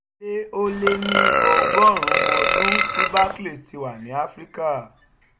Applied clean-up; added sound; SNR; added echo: none; Burping, eructation; -5 dB; none.